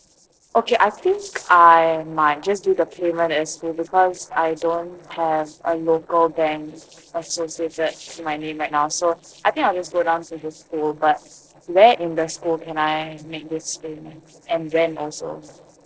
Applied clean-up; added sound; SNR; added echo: neural separator model SepFormer DNS4.